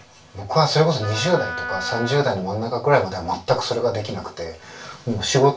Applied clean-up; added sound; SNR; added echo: none; Wind instrument, woodwind instrument; 10 dB; reverberation time 0.2 s.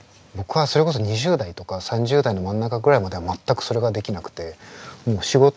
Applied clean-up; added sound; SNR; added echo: none; none; none; none.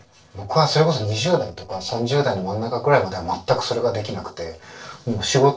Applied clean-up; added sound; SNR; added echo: neural separator model SepFormer DNS4.